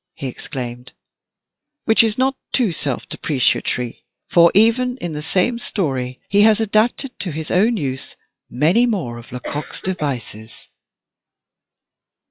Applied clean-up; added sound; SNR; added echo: classical method log-MMSE.